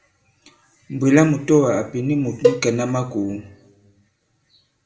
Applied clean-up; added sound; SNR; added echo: none; Cowbell; 2 dB; reverberation time 0.6 s.